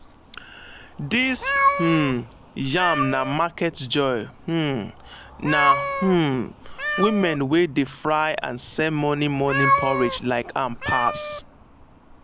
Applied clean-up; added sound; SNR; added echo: none; Meow; 4 dB; none.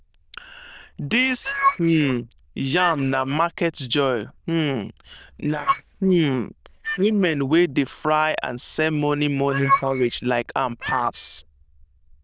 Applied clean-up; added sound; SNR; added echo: neural diffusion model UNIVERSE++.